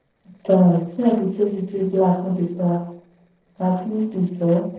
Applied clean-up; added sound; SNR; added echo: neural separator model SepFormer DNS4.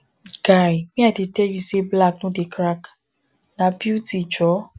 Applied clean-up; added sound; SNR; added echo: none; none; none; none.